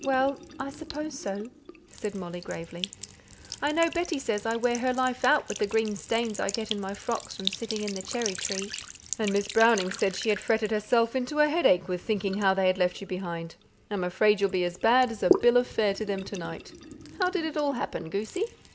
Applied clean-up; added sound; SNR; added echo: none; Trickle, dribble / Sink (filling or washing); 10 dB; none.